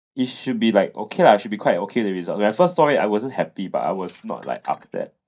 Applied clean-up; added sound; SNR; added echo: neural mask model DeepFilterNet 3.